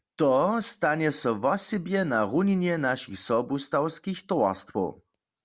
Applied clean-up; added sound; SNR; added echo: none; none; none; none.